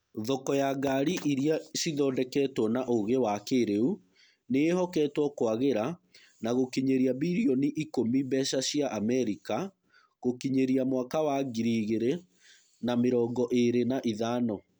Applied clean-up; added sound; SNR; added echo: none; none; none; none.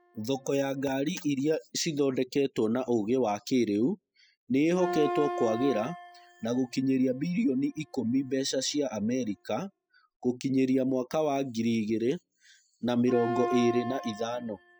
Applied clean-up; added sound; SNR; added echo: classical method spectral subtraction.